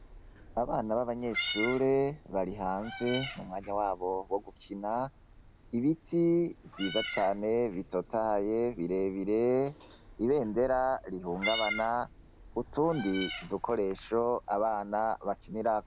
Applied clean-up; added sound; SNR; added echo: none; Meow; 12 dB; none.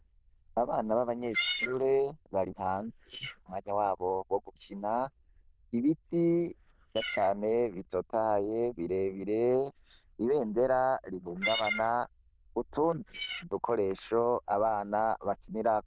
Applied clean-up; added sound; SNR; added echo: neural diffusion model UNIVERSE++.